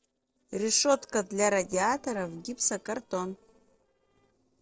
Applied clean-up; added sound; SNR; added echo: neural separator model SepFormer DNS4.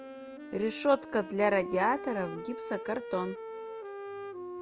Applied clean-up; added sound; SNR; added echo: none; Wind instrument, woodwind instrument; 10 dB; none.